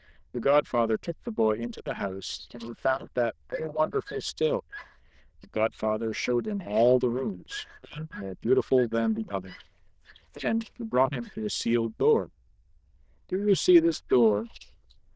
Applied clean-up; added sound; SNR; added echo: neural diffusion model UNIVERSE++.